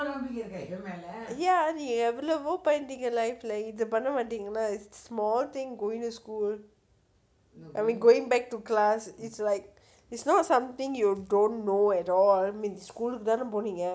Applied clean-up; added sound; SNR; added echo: none; none; none; none.